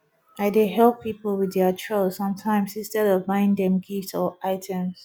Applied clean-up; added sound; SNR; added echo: none; none; none; none.